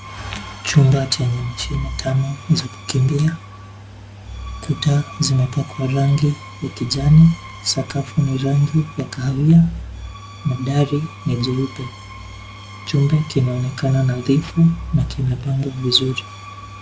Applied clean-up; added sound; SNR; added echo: none; Mechanical fan + Screech; 17 dB; none.